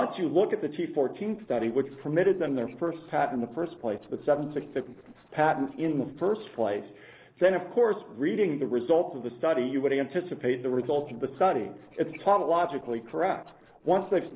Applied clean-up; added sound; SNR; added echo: neural separator model SepFormer DNS4.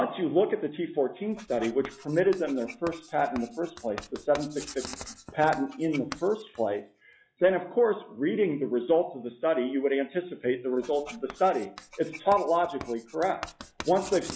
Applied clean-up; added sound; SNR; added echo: classical method log-MMSE.